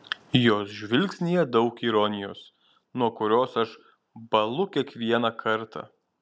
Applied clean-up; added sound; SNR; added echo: none; none; none; none.